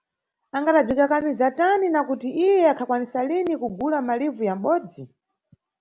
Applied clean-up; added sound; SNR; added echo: none; none; none; none.